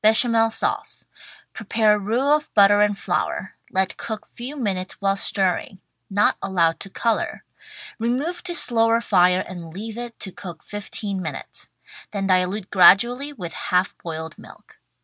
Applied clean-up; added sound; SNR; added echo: none; none; none; none.